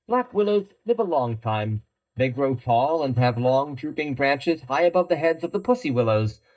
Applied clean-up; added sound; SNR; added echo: neural mask model DeepFilterNet 3.